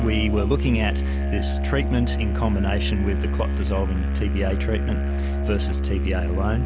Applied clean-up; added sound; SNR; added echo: none; Musical instrument; -4 dB; none.